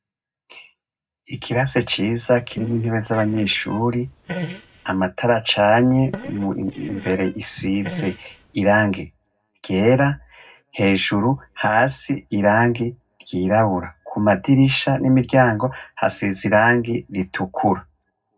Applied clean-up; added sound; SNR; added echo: neural separator model SepFormer DNS4.